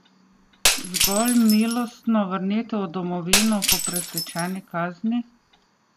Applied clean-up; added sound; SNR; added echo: none; Shatter; 2 dB; none.